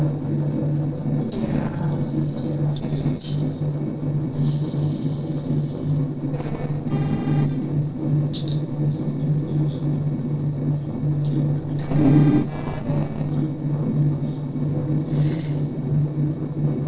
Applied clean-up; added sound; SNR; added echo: neural separator model SepFormer DNS4.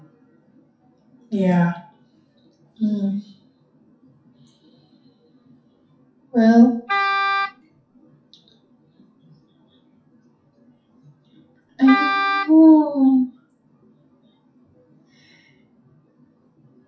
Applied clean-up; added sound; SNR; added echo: classical method WPE with log-MMSE.